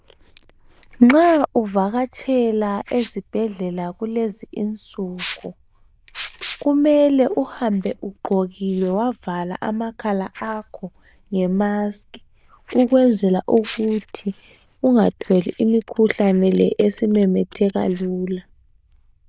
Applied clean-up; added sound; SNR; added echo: neural diffusion model UNIVERSE++.